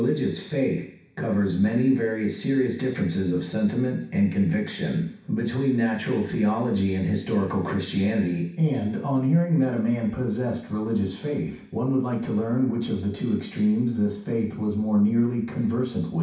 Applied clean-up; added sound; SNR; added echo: none; none; none; reverberation time 0.6 s.